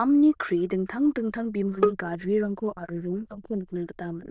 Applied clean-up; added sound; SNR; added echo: neural diffusion model UNIVERSE++.